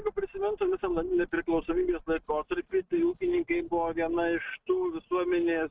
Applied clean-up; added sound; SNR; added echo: neural mask model RNNoise.